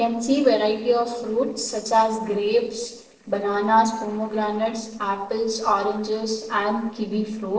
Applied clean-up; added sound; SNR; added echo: neural separator model SepFormer DNS4.